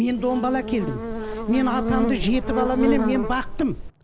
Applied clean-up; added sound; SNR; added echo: none; Buzz; 3 dB; none.